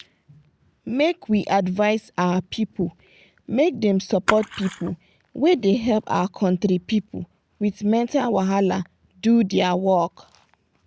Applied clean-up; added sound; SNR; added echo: none; Splash, splatter; 9 dB; none.